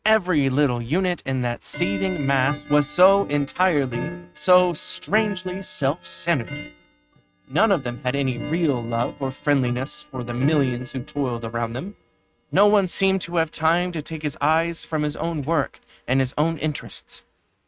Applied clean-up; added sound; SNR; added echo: neural mask model RNNoise.